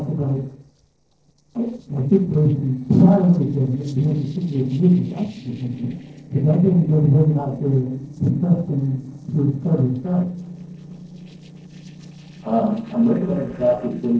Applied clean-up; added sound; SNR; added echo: neural separator model SepFormer DNS4.